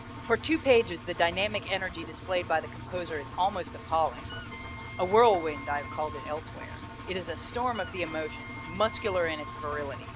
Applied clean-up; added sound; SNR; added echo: none; Engine + Wind instrument, woodwind instrument; 10 dB; none.